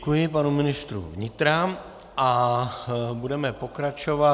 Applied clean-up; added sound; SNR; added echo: none; none; none; none.